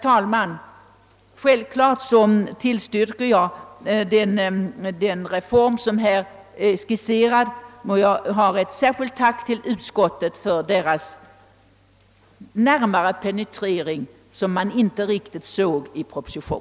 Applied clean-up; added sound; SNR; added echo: none; none; none; none.